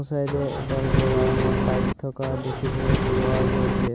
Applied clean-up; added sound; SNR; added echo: none; Engine; -4 dB; none.